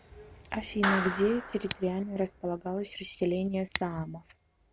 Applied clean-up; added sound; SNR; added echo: none; Clapping + Scissors; 7 dB; none.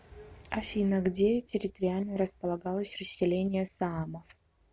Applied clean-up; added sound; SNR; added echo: none; none; none; none.